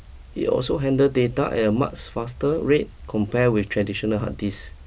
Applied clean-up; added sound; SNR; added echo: none; none; none; none.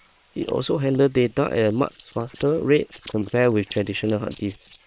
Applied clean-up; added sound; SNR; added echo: neural separator model SepFormer WHAM!.